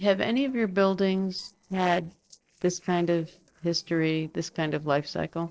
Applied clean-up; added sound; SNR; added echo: neural separator model SepFormer DNS4.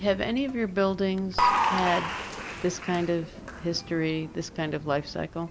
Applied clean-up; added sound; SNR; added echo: none; Applause / Crowd; 3 dB; none.